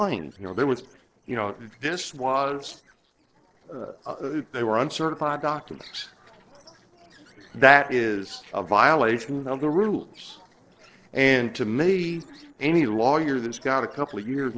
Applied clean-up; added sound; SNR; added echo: neural separator model SepFormer DNS4.